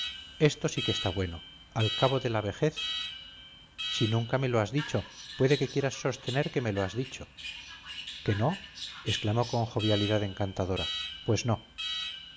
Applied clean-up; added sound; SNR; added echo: none; Alarm; 9 dB; none.